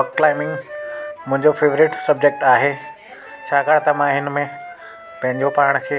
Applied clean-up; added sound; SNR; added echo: none; Wind instrument, woodwind instrument; 13 dB; none.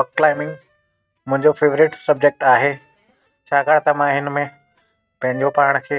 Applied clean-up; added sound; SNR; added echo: neural mask model RNNoise.